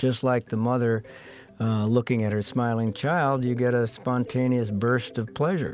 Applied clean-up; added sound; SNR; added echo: none; none; none; none.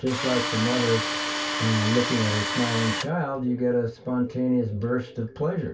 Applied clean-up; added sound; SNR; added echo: none; Tools; 2 dB; reverberation time 0.2 s.